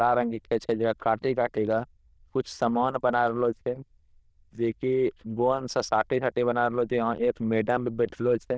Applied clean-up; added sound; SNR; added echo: neural diffusion model UNIVERSE++.